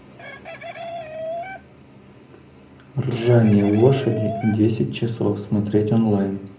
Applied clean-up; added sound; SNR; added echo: none; Chicken, rooster; 14 dB; reverberation time 0.4 s.